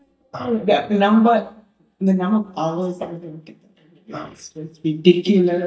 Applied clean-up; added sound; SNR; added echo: neural mask model DeepFilterNet 3.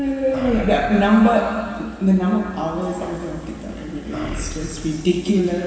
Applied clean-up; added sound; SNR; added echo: none; Animal; 11 dB; reverberation time 2.2 s.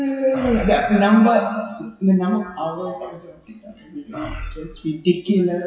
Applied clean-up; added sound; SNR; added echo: classical method WPE with log-MMSE.